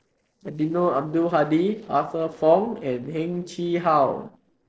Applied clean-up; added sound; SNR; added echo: neural separator model SepFormer DNS4.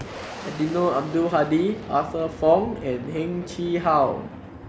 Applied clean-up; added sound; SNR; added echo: none; Boom; 13 dB; none.